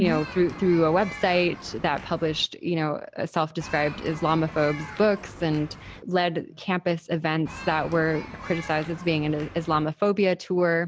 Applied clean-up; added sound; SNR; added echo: none; Human group actions; 14 dB; none.